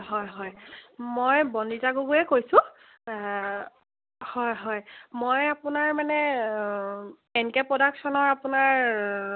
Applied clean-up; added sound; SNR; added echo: none; none; none; none.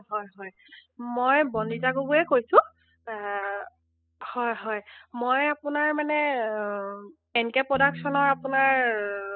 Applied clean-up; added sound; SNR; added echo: classical method spectral subtraction.